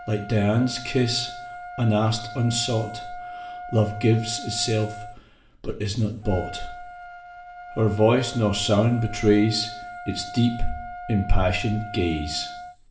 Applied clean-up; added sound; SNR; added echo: none; Trumpet; 14 dB; reverberation time 0.5 s.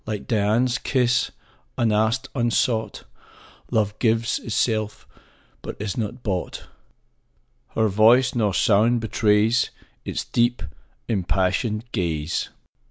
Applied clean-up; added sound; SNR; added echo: none; none; none; none.